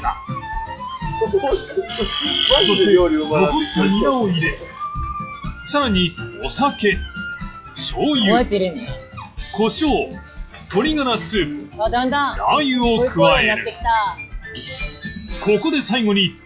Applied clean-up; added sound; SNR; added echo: classical method log-MMSE.